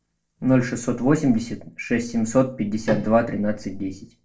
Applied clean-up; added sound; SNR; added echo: neural separator model SepFormer DNS4.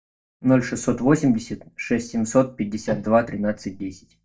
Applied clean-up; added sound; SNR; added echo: neural mask model DeepFilterNet 3.